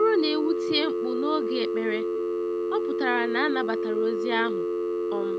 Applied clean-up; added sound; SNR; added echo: none; Telephone; -2 dB; none.